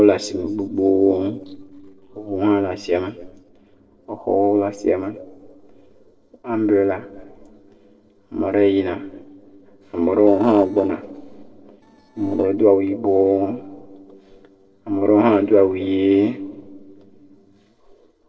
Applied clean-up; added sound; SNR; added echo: neural separator model SepFormer DNS4.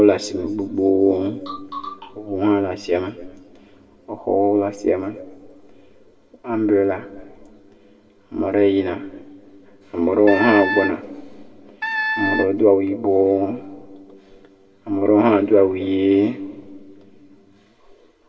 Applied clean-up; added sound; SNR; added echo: none; Wind instrument, woodwind instrument; 4 dB; reverberation time 1.6 s.